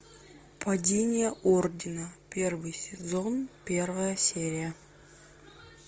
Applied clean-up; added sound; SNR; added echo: none; none; none; none.